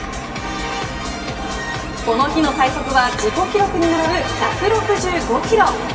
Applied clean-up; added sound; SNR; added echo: none; none; none; reverberation time 2.2 s.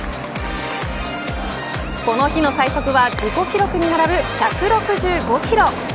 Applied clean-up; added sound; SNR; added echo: none; none; none; none.